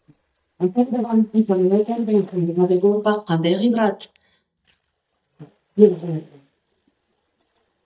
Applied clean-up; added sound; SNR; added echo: neural mask model DeepFilterNet 3.